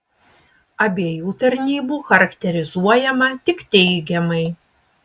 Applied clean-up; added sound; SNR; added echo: none; none; none; none.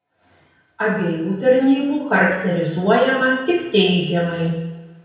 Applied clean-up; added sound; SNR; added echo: none; none; none; reverberation time 0.9 s.